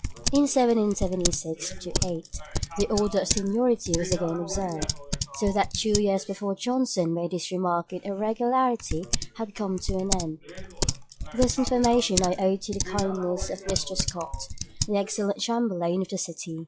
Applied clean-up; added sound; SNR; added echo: classical method log-MMSE.